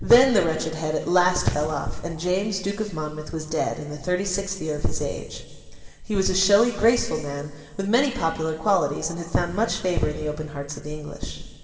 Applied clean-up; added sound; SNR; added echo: none; none; none; reverberation time 1.9 s.